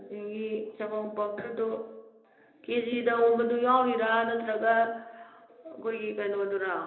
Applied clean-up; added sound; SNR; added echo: none; none; none; reverberation time 1.0 s.